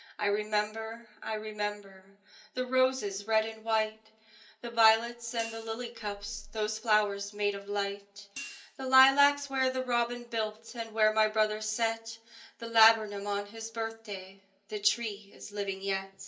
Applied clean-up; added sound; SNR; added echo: none; Hi-hat; 18 dB; reverberation time 0.3 s.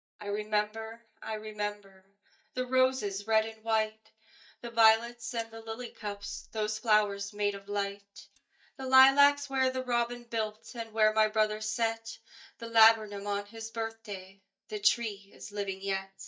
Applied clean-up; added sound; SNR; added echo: neural mask model DeepFilterNet 3.